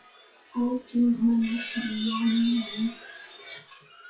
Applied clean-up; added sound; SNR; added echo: classical method WPE with log-MMSE.